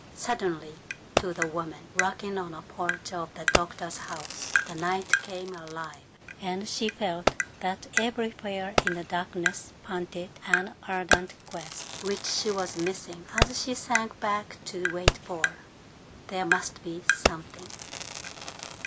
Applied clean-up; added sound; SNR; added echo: none; Fireworks + Tap; -1 dB; none.